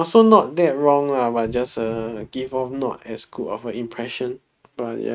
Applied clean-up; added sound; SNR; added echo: neural mask model RNNoise.